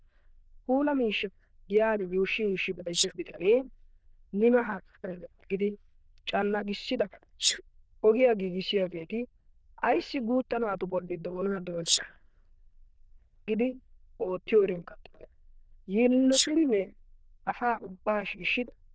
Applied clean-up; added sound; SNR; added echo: neural diffusion model UNIVERSE++.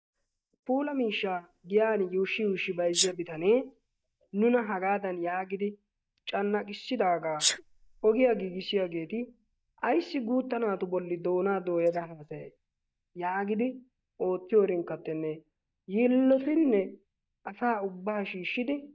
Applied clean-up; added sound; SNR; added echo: neural mask model DeepFilterNet 3.